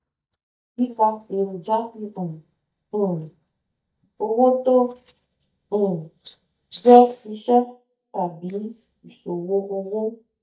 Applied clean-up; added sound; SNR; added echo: neural mask model DeepFilterNet 3.